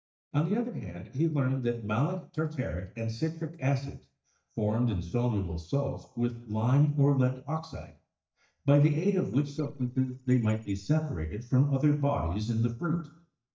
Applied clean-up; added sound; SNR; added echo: neural mask model DeepFilterNet 3.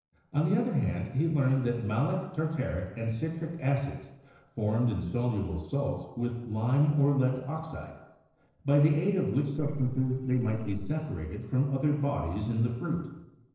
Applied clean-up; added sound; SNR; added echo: neural separator model SepFormer DNS4.